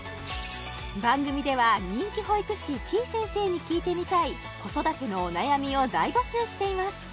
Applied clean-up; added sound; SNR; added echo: none; none; none; none.